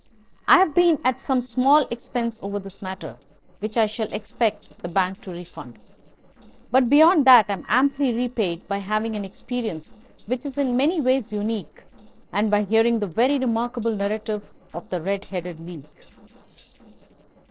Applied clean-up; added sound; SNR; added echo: neural separator model SepFormer DNS4.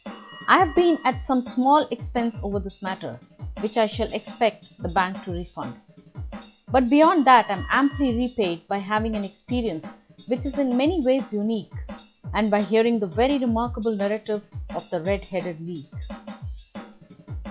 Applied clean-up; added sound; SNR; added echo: classical method log-MMSE.